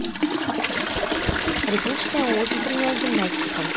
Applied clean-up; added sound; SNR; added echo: none; Toilet flush; -3 dB; none.